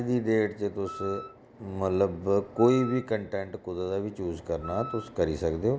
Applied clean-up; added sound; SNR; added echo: none; Wind instrument, woodwind instrument; 16 dB; none.